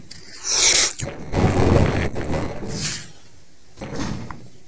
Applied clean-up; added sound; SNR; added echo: neural separator model SepFormer DNS4.